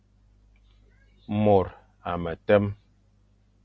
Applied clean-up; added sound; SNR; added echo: none; none; none; none.